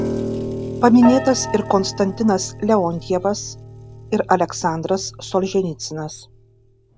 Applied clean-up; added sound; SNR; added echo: none; Piano; 10 dB; none.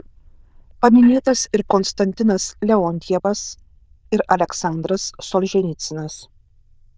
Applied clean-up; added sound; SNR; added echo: neural diffusion model UNIVERSE++.